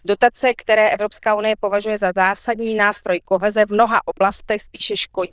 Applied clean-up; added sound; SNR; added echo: neural diffusion model UNIVERSE++.